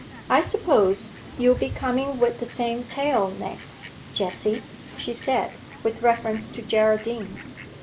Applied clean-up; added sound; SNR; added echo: none; Fowl; 15 dB; none.